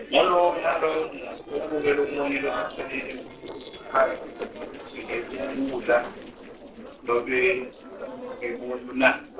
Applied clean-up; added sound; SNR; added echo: neural separator model SepFormer DNS4.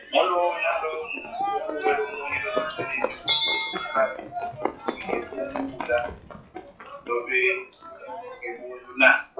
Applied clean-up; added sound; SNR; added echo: classical method WPE with log-MMSE.